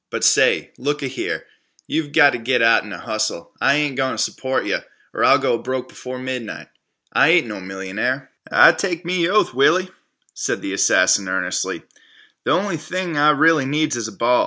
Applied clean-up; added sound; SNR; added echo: none; none; none; none.